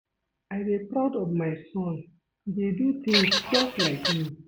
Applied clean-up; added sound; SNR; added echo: none; Bird vocalization, bird call, bird song / Fowl; -2 dB; none.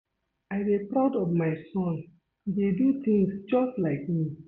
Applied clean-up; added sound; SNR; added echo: none; none; none; none.